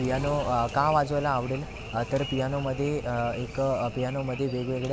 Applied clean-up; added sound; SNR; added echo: none; Frog; 16 dB; none.